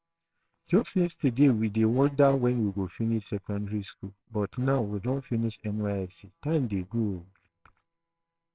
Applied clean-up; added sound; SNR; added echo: neural separator model SepFormer WHAMR!.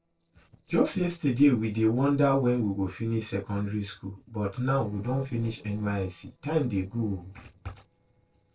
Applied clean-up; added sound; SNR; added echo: neural separator model SepFormer DNS4.